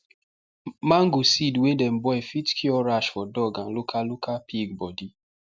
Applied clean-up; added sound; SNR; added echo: none; none; none; none.